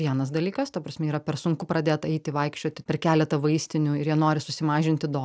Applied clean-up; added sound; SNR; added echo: none; none; none; none.